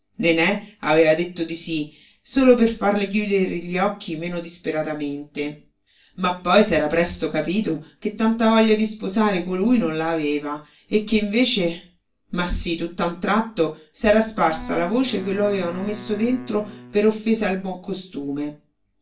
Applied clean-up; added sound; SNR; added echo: none; Wind instrument, woodwind instrument; 16 dB; reverberation time 0.3 s.